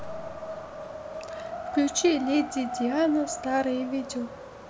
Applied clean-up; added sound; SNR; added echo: none; Wind; 9 dB; none.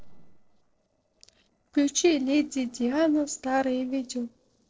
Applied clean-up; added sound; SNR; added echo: neural separator model SepFormer DNS4.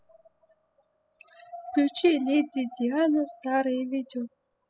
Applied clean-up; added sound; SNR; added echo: classical method spectral subtraction.